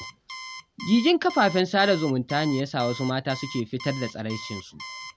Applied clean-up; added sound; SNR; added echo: none; Alarm; 15 dB; none.